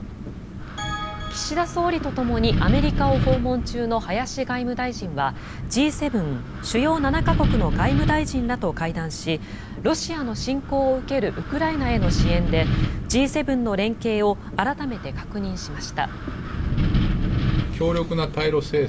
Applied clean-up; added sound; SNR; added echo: none; Wind; 1 dB; none.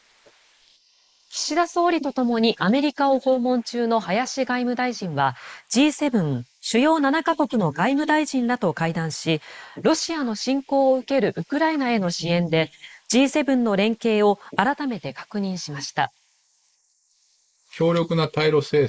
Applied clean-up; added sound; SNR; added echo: neural mask model Resemble Enhance denoiser.